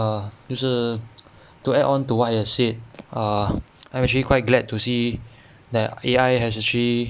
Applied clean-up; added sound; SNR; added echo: none; none; none; none.